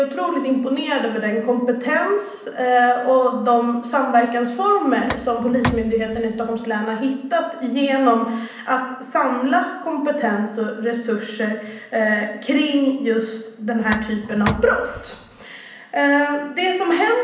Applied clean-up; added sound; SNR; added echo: none; Tick; 10 dB; reverberation time 0.8 s.